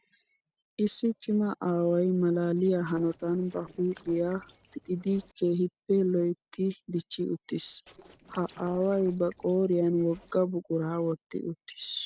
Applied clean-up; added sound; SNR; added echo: neural separator model SepFormer DNS4.